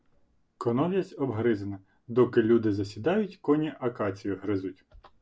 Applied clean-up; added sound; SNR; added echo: none; none; none; none.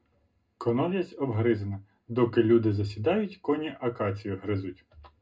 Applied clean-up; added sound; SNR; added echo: none; none; none; reverberation time 0.2 s.